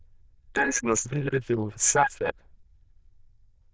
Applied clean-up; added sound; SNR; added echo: neural diffusion model UNIVERSE++.